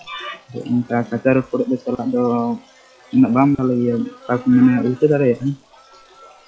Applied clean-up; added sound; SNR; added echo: classical method log-MMSE.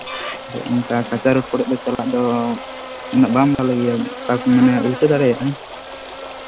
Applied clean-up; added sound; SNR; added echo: none; Buzz + Stream; 12 dB; none.